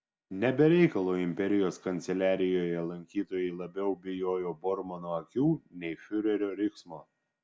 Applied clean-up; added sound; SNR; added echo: none; none; none; none.